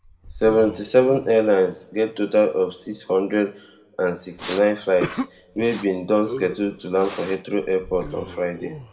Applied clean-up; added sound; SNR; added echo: none; Respiratory sounds; 14 dB; reverberation time 0.6 s.